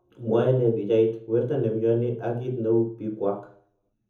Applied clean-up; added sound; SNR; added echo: none; none; none; reverberation time 0.6 s.